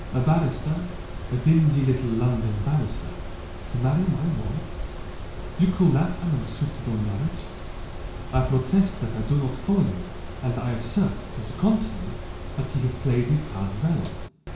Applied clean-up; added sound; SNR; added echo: none; Mechanisms; 8 dB; reverberation time 0.6 s.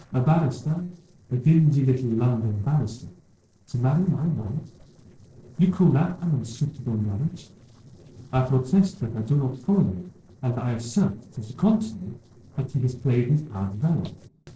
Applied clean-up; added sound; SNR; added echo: neural separator model SepFormer DNS4.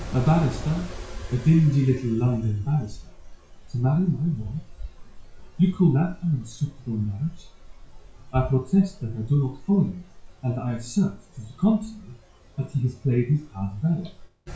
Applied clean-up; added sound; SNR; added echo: classical method WPE with log-MMSE.